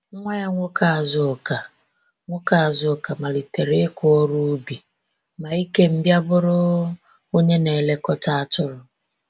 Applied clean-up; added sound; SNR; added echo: none; none; none; none.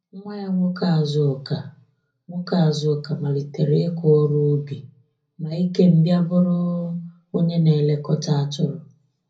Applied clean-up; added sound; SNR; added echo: none; none; none; reverberation time 0.4 s.